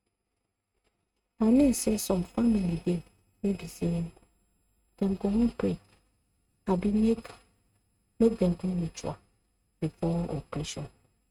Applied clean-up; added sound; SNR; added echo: neural mask model RNNoise.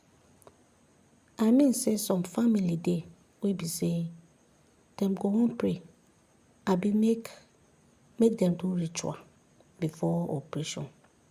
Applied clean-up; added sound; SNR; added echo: none; none; none; none.